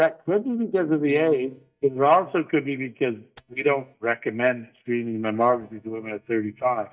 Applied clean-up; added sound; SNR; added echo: neural mask model DeepFilterNet 3.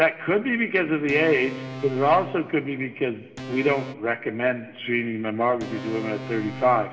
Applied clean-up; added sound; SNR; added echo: none; Organ; 14 dB; reverberation time 1.3 s.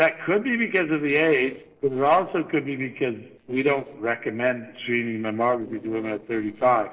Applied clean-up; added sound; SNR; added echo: neural separator model SepFormer DNS4.